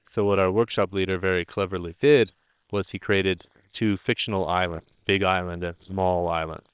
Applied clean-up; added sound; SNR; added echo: neural separator model SepFormer WHAM!.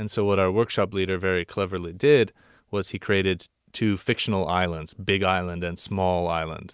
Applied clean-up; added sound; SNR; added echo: none; none; none; none.